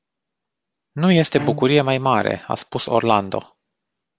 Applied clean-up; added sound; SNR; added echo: none; Bowed string instrument; 12 dB; none.